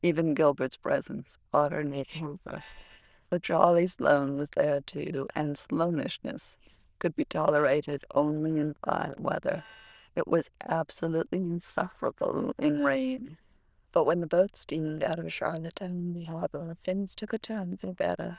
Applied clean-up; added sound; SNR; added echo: neural diffusion model UNIVERSE++.